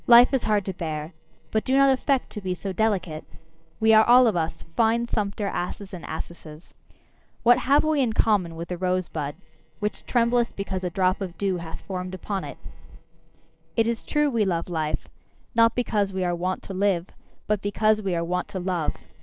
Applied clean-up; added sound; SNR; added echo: neural separator model SepFormer DNS4.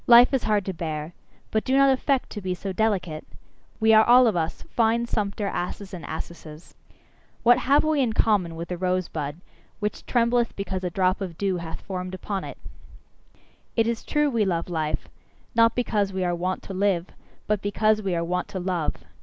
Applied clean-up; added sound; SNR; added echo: none; none; none; none.